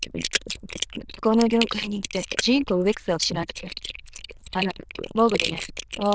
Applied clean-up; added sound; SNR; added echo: neural diffusion model UNIVERSE++.